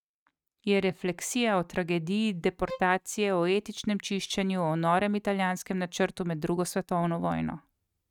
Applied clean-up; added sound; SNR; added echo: neural mask model RNNoise.